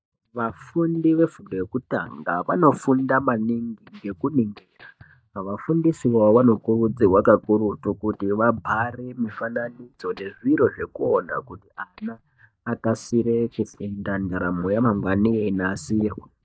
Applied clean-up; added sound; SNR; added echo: neural mask model DeepFilterNet 3.